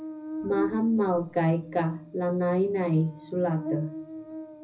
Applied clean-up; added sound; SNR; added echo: none; Buzz; 10 dB; reverberation time 0.4 s.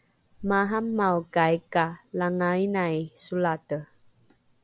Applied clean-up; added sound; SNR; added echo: none; none; none; none.